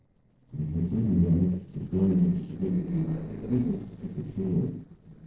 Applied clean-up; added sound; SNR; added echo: neural separator model SepFormer DNS4.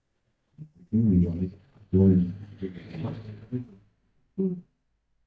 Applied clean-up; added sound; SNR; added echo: neural mask model DeepFilterNet 3.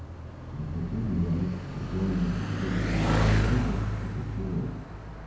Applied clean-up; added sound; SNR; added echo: none; Bicycle; -3 dB; reverberation time 0.9 s.